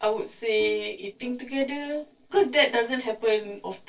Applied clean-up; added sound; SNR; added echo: neural separator model SepFormer DNS4.